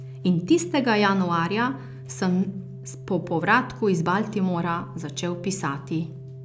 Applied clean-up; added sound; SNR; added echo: none; Organ; 14 dB; none.